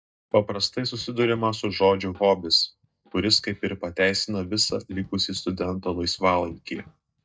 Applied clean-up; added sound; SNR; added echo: neural mask model DeepFilterNet 3.